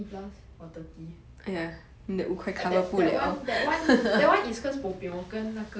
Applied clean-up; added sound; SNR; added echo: none; none; none; none.